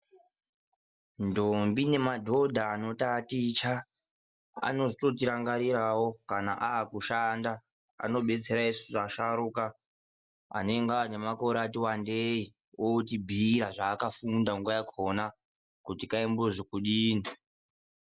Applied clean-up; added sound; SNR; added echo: none; none; none; none.